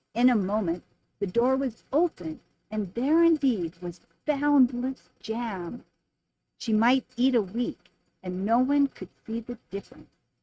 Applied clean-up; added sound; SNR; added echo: neural mask model RNNoise.